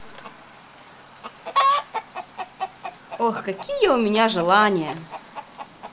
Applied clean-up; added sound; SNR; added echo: none; Chicken, rooster; 5 dB; none.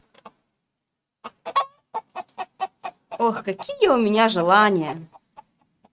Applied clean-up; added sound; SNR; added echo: neural mask model RNNoise.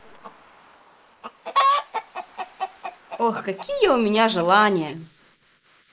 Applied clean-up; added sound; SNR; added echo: neural mask model Resemble Enhance denoiser.